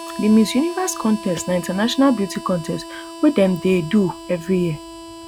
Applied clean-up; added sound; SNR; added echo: none; Harmonica; 15 dB; none.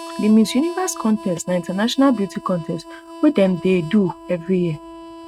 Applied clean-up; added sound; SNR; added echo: neural mask model RNNoise.